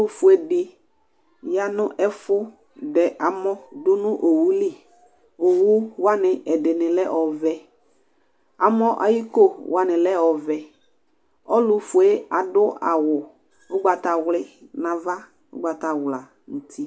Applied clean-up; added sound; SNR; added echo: none; none; none; none.